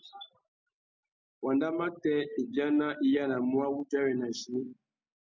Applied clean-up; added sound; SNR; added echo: none; none; none; none.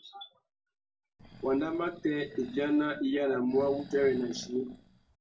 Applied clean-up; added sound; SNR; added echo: none; Animal; 18 dB; reverberation time 0.2 s.